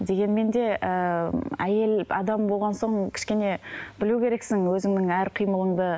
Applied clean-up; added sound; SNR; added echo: none; none; none; none.